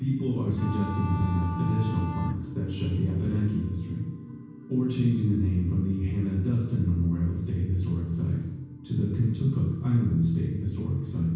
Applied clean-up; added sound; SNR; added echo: none; Bowed string instrument; 13 dB; reverberation time 1.2 s.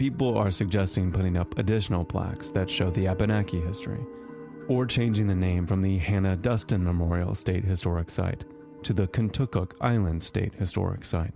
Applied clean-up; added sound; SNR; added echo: none; none; none; none.